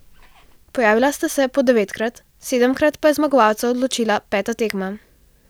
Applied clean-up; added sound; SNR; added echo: none; none; none; none.